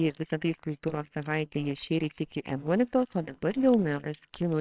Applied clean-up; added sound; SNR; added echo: neural separator model SepFormer WHAMR!.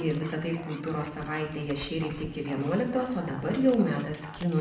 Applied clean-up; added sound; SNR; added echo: none; Dog; 16 dB; reverberation time 0.7 s.